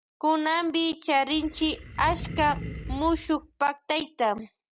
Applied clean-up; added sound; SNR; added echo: none; Animal; 10 dB; none.